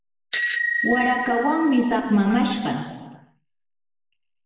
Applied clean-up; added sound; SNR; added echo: none; Bicycle bell; -1 dB; reverberation time 1.2 s.